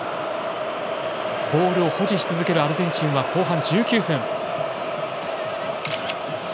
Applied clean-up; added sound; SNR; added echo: none; Camera; 7 dB; none.